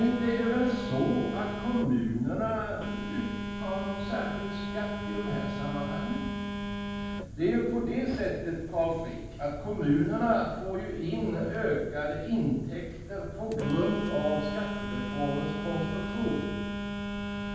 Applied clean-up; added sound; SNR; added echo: none; Telephone; 5 dB; reverberation time 1.2 s.